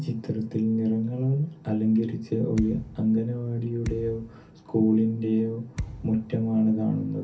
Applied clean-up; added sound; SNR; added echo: none; Thump, thud; 12 dB; reverberation time 0.3 s.